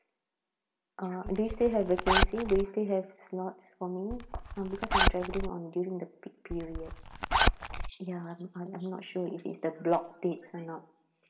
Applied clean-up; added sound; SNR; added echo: none; Zipper (clothing); -5 dB; reverberation time 0.6 s.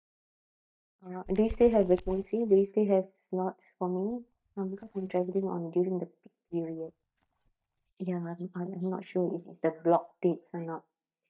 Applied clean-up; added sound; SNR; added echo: neural mask model DeepFilterNet 3.